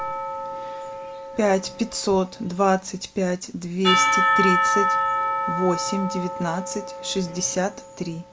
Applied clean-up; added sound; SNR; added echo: none; Church bell / Percussion; 0 dB; none.